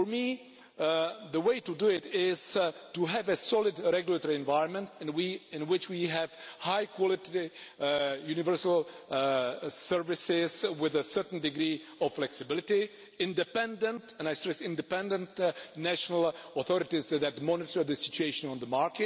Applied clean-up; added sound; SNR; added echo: none; none; none; none.